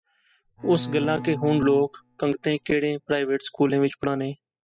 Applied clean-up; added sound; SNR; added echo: classical method spectral subtraction.